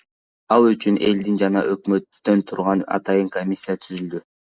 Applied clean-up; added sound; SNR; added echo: neural mask model Resemble Enhance denoiser.